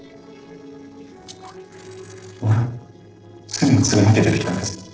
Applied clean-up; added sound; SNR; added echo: neural separator model SepFormer DNS4.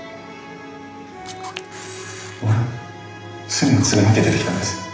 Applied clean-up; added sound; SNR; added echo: none; Camera; 16 dB; reverberation time 0.9 s.